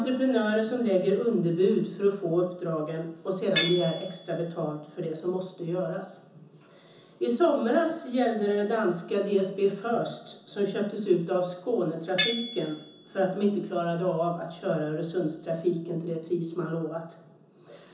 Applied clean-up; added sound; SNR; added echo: none; Tools; 7 dB; reverberation time 0.6 s.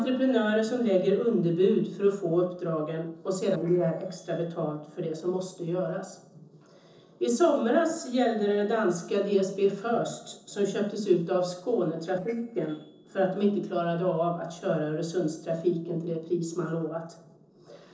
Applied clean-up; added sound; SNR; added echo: neural separator model SepFormer DNS4.